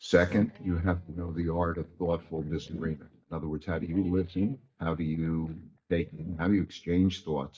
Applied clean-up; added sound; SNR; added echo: neural mask model DeepFilterNet 3.